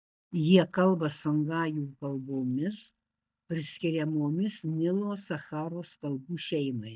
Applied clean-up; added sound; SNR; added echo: neural mask model DeepFilterNet 3.